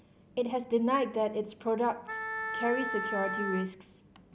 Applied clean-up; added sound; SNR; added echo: none; Wind instrument, woodwind instrument; 4 dB; none.